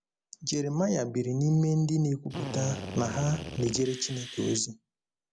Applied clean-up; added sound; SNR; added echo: none; Drill; 10 dB; none.